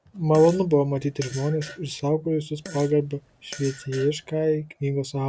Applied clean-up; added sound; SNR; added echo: none; Fart; 18 dB; none.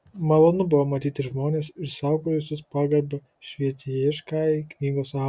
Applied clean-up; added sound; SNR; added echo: none; none; none; none.